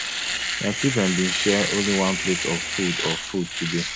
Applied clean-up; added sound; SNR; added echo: none; Domestic sounds, home sounds; 1 dB; none.